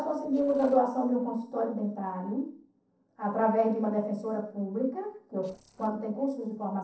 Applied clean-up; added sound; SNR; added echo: neural separator model SepFormer DNS4.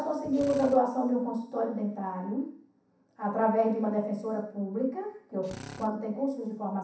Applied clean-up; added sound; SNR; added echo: none; Drill; 15 dB; reverberation time 0.7 s.